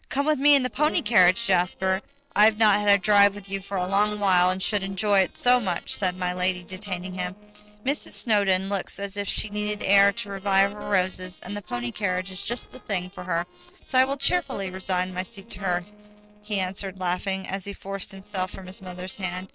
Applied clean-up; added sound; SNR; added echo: neural separator model SepFormer DNS4.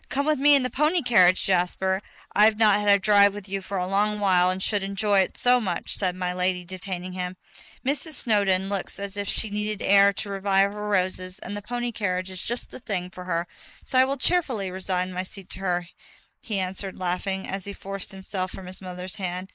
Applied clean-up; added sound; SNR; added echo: neural mask model Resemble Enhance denoiser.